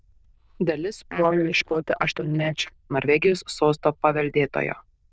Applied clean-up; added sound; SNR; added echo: neural diffusion model UNIVERSE++.